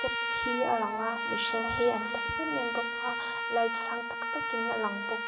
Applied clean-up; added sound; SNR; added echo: none; Trumpet; 0 dB; reverberation time 2.2 s.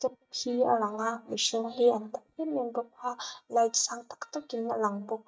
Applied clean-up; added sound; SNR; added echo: neural mask model DeepFilterNet 3.